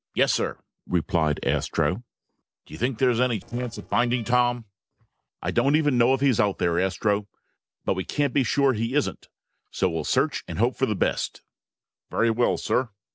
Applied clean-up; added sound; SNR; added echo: neural separator model SepFormer DNS4.